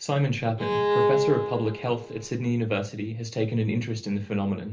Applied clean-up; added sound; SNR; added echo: none; Bowed string instrument; 0 dB; reverberation time 0.3 s.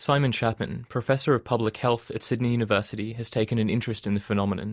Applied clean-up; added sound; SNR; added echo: none; none; none; none.